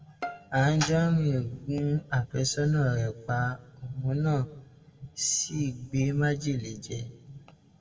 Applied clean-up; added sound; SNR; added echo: none; Bowed string instrument; 17 dB; reverberation time 1.0 s.